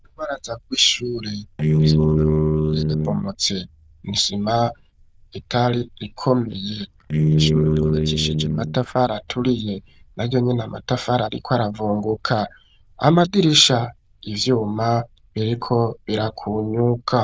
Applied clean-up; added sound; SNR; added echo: neural diffusion model UNIVERSE++.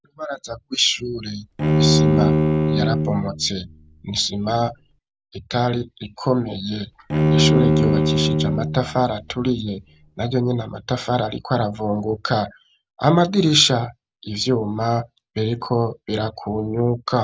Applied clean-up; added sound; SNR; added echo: none; Bowed string instrument; -2 dB; none.